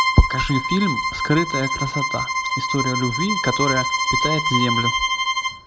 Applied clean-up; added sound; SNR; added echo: none; Bowed string instrument; 0 dB; none.